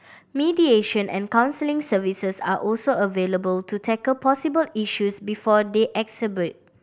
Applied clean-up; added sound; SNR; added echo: none; none; none; none.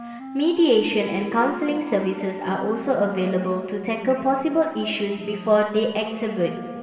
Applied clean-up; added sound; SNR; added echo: none; Wind instrument, woodwind instrument; 14 dB; reverberation time 2.2 s.